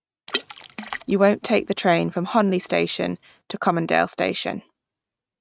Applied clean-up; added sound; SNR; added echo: neural mask model RNNoise.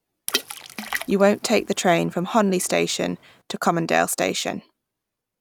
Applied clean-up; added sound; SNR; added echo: none; Water / Splash, splatter; 11 dB; none.